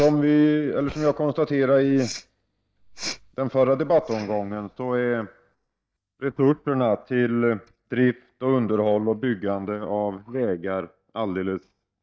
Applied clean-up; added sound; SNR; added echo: neural mask model DeepFilterNet 3.